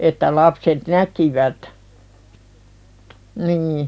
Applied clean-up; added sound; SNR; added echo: none; none; none; none.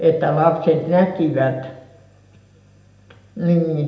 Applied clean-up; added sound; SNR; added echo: none; none; none; reverberation time 0.7 s.